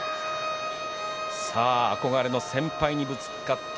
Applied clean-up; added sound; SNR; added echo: none; Bowed string instrument; 6 dB; none.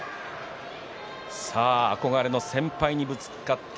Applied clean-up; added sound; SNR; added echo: none; none; none; none.